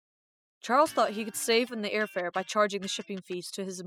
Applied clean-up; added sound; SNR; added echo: classical method spectral subtraction.